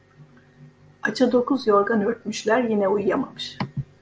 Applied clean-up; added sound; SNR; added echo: none; none; none; none.